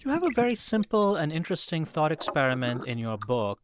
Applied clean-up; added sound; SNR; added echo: none; Liquid; 16 dB; none.